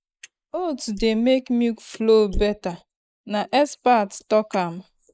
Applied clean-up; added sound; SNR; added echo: neural mask model Resemble Enhance denoiser.